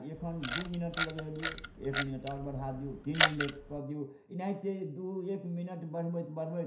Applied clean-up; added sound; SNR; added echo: none; Camera; -5 dB; reverberation time 0.5 s.